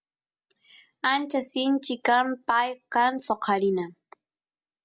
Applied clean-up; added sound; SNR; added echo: none; none; none; none.